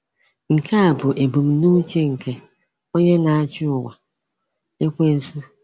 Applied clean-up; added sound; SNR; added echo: none; none; none; none.